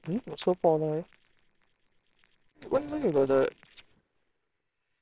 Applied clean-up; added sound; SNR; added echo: neural separator model SepFormer WHAMR!.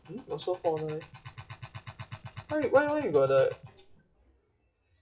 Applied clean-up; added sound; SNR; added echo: classical method WPE with log-MMSE.